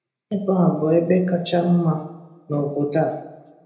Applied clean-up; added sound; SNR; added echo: none; none; none; reverberation time 0.8 s.